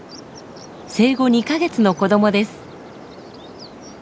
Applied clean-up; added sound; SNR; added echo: none; none; none; none.